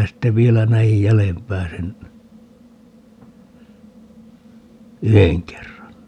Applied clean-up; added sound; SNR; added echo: none; none; none; none.